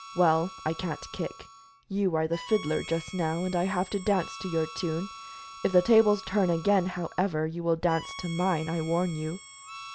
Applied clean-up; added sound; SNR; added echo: none; Harmonica; 16 dB; none.